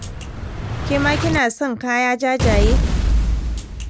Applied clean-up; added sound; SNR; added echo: none; Explosion; -2 dB; none.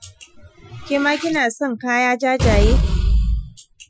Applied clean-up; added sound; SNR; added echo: classical method Wiener filter.